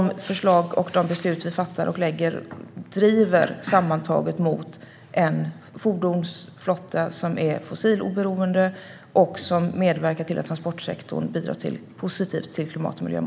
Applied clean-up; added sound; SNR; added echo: none; none; none; none.